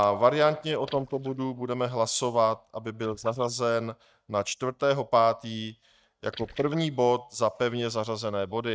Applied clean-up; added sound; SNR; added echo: neural mask model DeepFilterNet 3.